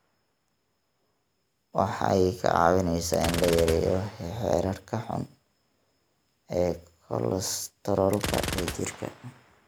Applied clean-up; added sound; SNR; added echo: none; Gunshot, gunfire; 11 dB; none.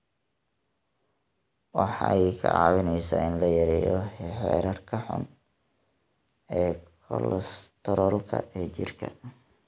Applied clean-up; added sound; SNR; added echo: none; none; none; none.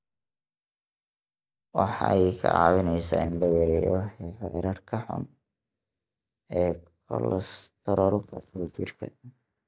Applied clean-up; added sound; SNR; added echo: neural mask model DeepFilterNet 3.